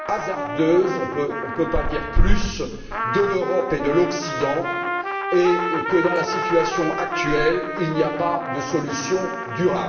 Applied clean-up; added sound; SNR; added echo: none; Trumpet; 6 dB; reverberation time 1.2 s.